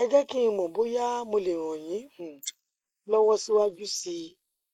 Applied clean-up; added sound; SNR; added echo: neural mask model Resemble Enhance denoiser.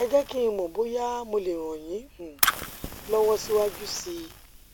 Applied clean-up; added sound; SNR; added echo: none; Fire; 7 dB; none.